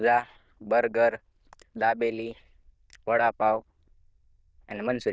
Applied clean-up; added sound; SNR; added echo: neural diffusion model UNIVERSE++.